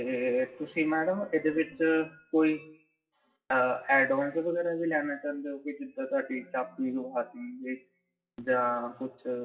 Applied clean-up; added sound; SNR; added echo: classical method WPE with log-MMSE.